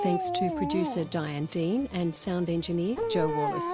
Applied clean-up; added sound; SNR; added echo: none; Dog; 3 dB; none.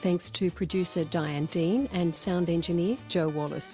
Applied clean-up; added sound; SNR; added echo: none; none; none; none.